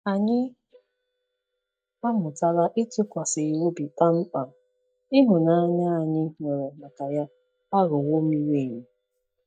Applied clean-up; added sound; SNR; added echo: neural mask model DeepFilterNet 3.